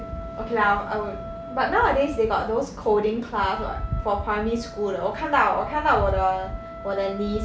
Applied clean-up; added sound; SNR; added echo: none; Wind instrument, woodwind instrument; 15 dB; none.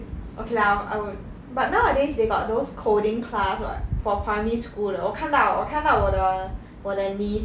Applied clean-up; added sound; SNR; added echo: none; none; none; none.